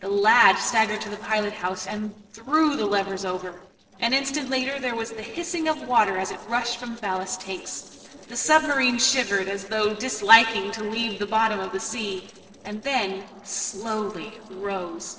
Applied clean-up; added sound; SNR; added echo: neural separator model SepFormer DNS4.